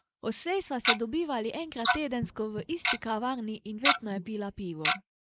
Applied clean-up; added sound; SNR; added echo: neural mask model Resemble Enhance denoiser.